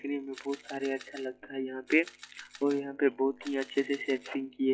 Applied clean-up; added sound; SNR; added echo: classical method log-MMSE.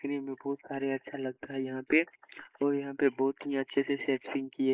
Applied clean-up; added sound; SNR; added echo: neural mask model Resemble Enhance denoiser.